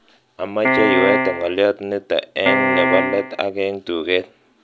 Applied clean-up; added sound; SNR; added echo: none; Piano; -2 dB; none.